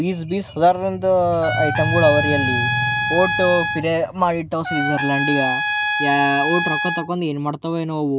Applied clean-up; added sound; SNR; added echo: none; Trumpet; 3 dB; none.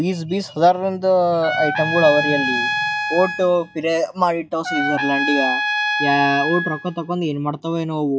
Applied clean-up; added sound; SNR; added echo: classical method log-MMSE.